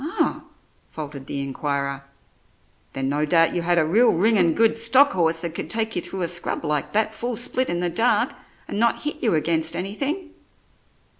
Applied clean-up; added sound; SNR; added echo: none; Bowed string instrument; 15 dB; none.